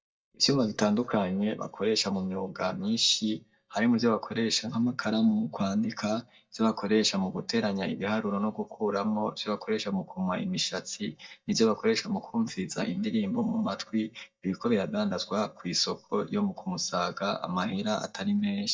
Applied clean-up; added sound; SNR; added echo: neural mask model DeepFilterNet 3.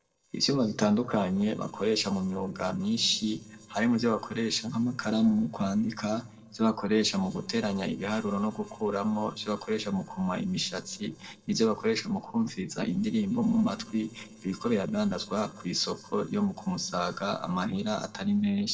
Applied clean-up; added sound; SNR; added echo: neural separator model SepFormer DNS4.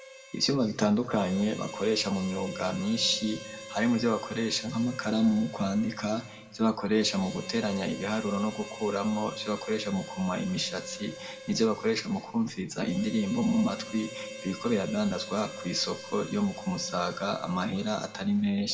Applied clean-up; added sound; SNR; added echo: none; Harmonica; 14 dB; reverberation time 1.5 s.